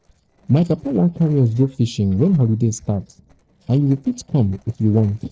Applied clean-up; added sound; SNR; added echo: neural separator model SepFormer DNS4.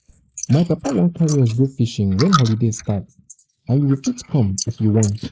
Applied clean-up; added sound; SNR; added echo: neural mask model Resemble Enhance denoiser.